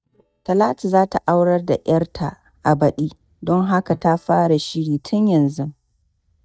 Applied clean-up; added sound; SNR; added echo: neural mask model DeepFilterNet 3.